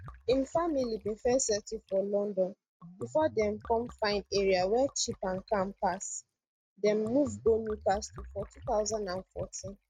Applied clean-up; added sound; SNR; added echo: neural mask model RNNoise.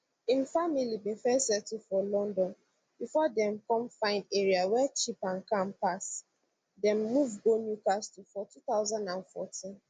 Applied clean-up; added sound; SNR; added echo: none; none; none; none.